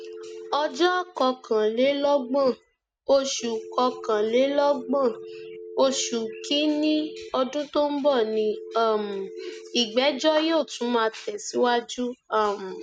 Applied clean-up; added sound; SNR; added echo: neural mask model RNNoise.